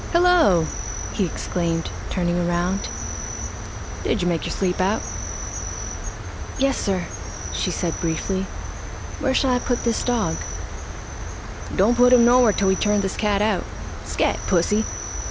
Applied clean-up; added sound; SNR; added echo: none; Cricket; 6 dB; none.